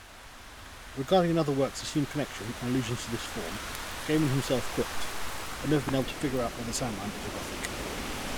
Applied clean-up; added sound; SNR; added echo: none; Rain / Thunderstorm; 5 dB; none.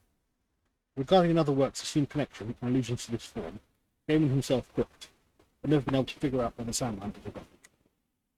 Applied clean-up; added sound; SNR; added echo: neural mask model RNNoise.